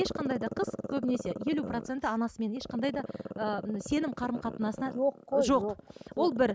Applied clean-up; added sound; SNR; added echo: none; Growling; 10 dB; none.